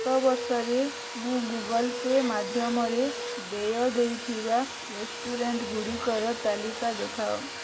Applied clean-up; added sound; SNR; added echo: none; Domestic sounds, home sounds; 7 dB; reverberation time 0.6 s.